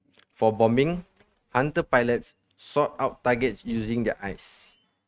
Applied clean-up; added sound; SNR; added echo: neural mask model RNNoise.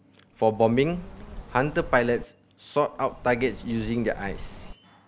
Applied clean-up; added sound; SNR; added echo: none; Bird; 14 dB; none.